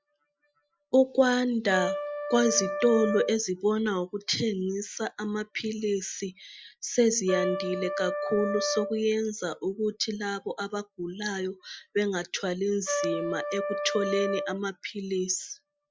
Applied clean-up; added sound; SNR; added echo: classical method Wiener filter.